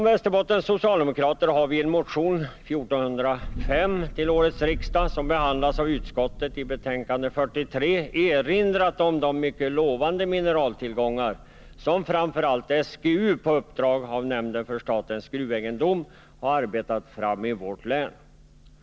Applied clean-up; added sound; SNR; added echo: none; Thunder; 14 dB; none.